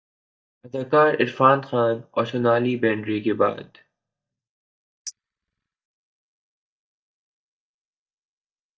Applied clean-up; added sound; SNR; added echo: neural mask model DeepFilterNet 3.